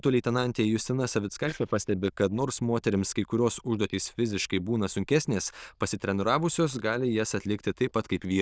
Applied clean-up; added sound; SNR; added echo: neural diffusion model UNIVERSE++.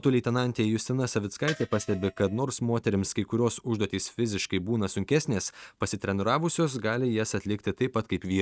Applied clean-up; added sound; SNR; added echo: neural mask model RNNoise.